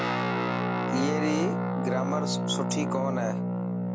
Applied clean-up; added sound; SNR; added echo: none; Guitar; -4 dB; none.